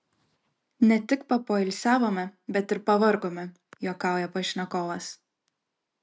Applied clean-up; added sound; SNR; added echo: none; none; none; none.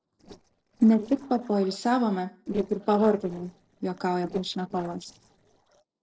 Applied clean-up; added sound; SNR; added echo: neural separator model SepFormer DNS4.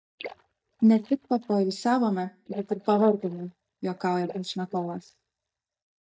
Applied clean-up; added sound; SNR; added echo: neural mask model DeepFilterNet 3.